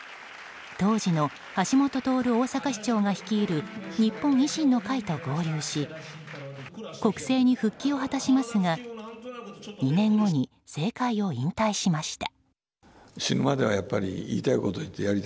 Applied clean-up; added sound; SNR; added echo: none; Accordion; 17 dB; none.